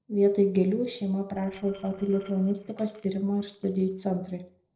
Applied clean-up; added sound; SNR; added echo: neural separator model SepFormer DNS4.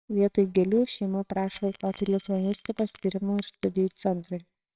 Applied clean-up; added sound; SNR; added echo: neural separator model SepFormer WHAMR!.